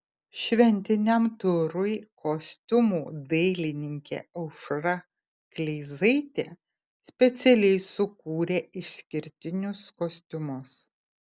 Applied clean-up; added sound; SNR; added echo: none; none; none; none.